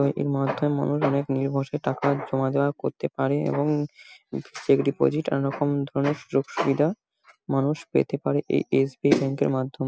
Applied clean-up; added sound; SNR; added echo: none; none; none; none.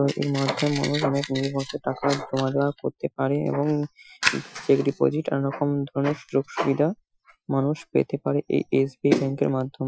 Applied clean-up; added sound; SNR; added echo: classical method Wiener filter.